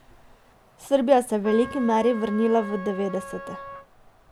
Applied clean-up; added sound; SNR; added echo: none; Trumpet; 14 dB; none.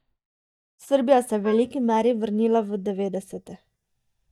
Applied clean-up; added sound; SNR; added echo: neural mask model DeepFilterNet 3.